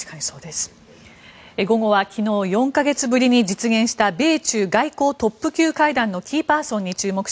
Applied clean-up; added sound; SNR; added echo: none; none; none; none.